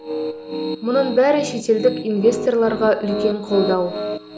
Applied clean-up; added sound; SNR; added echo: none; Piano; 7 dB; none.